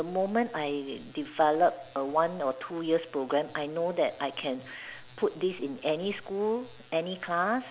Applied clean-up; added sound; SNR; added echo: none; none; none; none.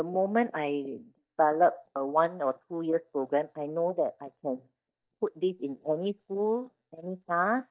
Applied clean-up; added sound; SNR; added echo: neural mask model DeepFilterNet 3.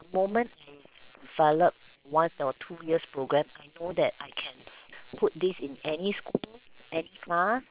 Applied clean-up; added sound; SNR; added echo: neural separator model SepFormer WHAM!.